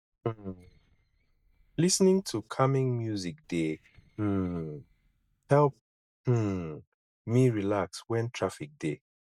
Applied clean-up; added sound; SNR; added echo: neural mask model DeepFilterNet 3.